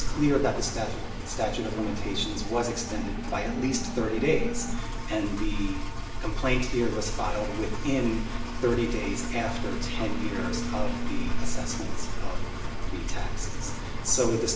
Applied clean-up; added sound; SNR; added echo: none; Engine; 8 dB; reverberation time 0.7 s.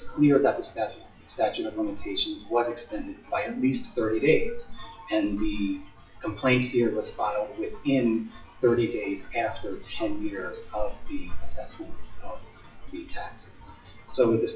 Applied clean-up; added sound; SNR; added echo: classical method WPE with log-MMSE.